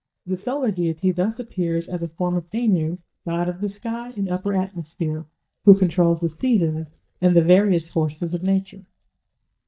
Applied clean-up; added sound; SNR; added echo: neural mask model DeepFilterNet 3.